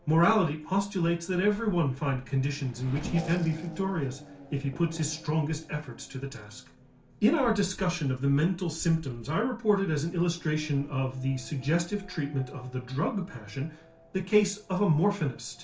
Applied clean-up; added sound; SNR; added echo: none; Race car, auto racing / Accelerating, revving, vroom; 18 dB; reverberation time 0.3 s.